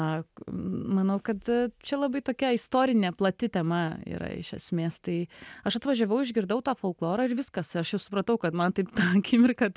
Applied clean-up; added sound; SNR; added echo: none; none; none; none.